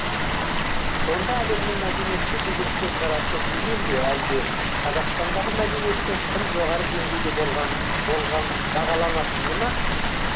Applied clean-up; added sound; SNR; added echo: none; Water; -5 dB; none.